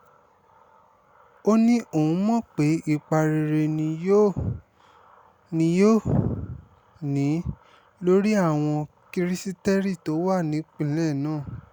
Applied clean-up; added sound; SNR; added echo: none; none; none; none.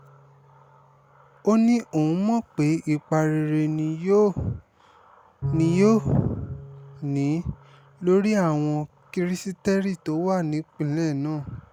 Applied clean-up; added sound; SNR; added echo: none; Bowed string instrument; 16 dB; none.